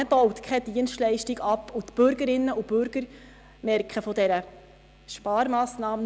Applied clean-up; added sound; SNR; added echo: none; none; none; none.